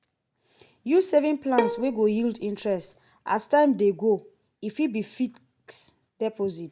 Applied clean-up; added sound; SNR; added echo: none; Bowed string instrument; 5 dB; none.